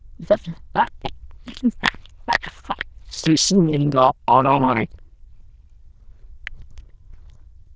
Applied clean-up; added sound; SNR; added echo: neural diffusion model UNIVERSE++.